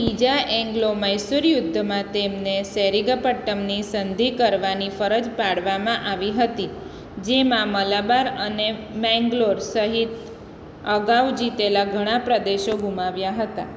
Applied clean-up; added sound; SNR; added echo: none; none; none; none.